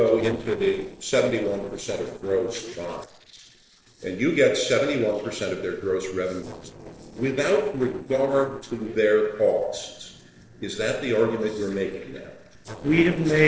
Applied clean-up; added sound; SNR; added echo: neural separator model SepFormer DNS4.